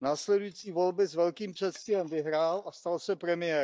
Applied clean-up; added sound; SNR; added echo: neural mask model DeepFilterNet 3.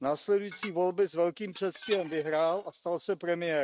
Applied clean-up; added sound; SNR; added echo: neural mask model RNNoise.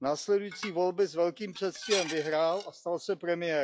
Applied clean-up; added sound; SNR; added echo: classical method log-MMSE.